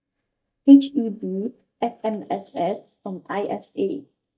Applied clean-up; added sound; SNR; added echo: neural mask model DeepFilterNet 3.